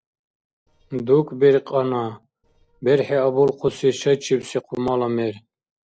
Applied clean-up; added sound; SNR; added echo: neural separator model SepFormer DNS4.